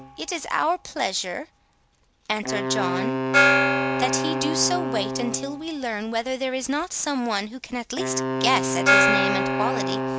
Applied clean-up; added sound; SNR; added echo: none; Gong + Wind instrument, woodwind instrument; -2 dB; none.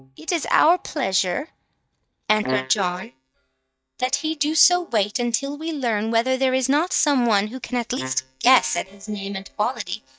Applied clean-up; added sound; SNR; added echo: neural mask model DeepFilterNet 3.